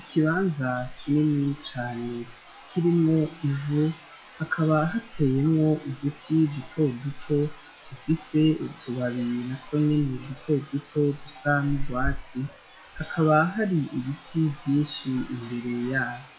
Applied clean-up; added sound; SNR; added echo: classical method WPE with log-MMSE.